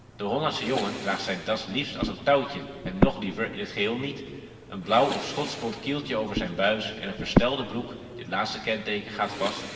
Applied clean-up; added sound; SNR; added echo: none; Breathing; 4 dB; reverberation time 2.5 s.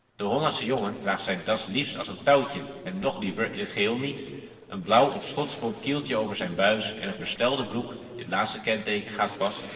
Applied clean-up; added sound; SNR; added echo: neural separator model SepFormer DNS4.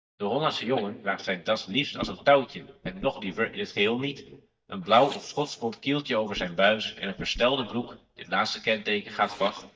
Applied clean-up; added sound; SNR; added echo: neural mask model DeepFilterNet 3.